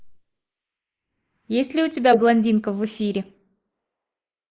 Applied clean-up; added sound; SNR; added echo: neural mask model Resemble Enhance denoiser.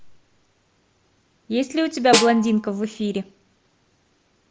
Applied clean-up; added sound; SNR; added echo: none; Snare drum; 1 dB; none.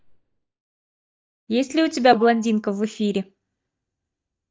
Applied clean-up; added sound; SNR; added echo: neural mask model DeepFilterNet 3.